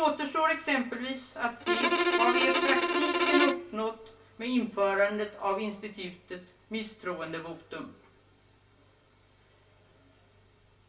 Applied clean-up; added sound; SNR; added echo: none; Bowed string instrument; -5 dB; reverberation time 0.3 s.